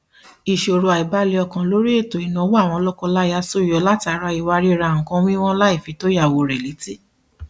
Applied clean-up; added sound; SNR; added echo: none; none; none; none.